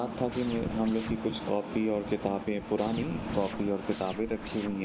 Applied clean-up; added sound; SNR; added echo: none; Scratching (performance technique); 14 dB; none.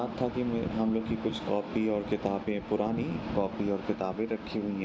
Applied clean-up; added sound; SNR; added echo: none; none; none; none.